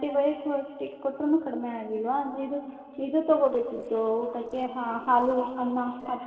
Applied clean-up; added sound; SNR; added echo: neural separator model SepFormer DNS4.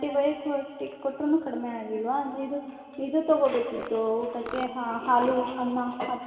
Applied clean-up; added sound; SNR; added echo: none; Fart; 17 dB; reverberation time 2.3 s.